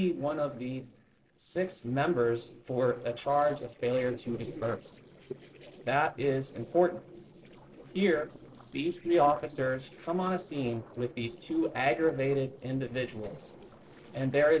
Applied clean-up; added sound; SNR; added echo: neural separator model SepFormer DNS4.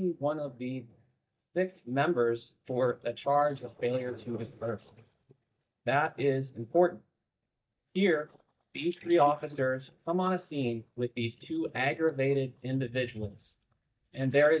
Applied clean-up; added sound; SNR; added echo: neural mask model DeepFilterNet 3.